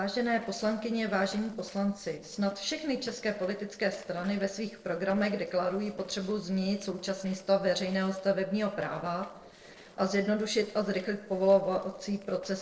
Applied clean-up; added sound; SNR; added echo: neural separator model SepFormer DNS4.